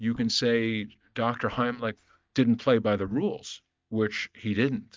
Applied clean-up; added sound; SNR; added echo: neural mask model DeepFilterNet 3.